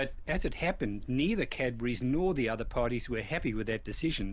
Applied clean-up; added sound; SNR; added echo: none; Wind; 8 dB; none.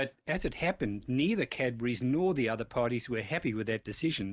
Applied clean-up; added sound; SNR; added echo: neural mask model DeepFilterNet 3.